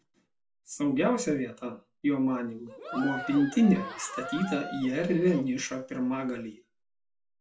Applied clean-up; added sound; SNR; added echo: none; Cheering; 10 dB; reverberation time 0.2 s.